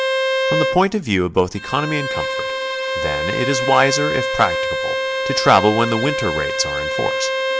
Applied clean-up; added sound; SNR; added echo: none; Bowed string instrument; 1 dB; none.